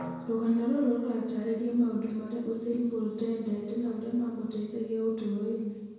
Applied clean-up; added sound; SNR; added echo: none; Drum; 19 dB; reverberation time 1.0 s.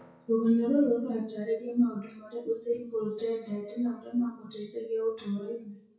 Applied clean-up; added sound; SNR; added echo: classical method WPE with log-MMSE.